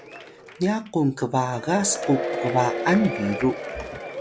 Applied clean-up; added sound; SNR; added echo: none; Applause / Crowd / Cheering + Bowed string instrument; 7 dB; none.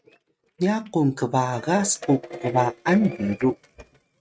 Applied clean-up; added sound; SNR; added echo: neural mask model RNNoise.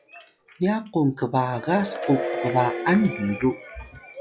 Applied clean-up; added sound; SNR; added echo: classical method log-MMSE.